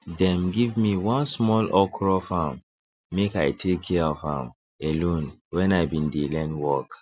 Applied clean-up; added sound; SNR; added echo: none; none; none; none.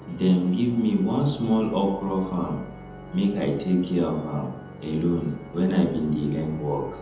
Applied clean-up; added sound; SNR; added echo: none; Organ; 16 dB; reverberation time 0.8 s.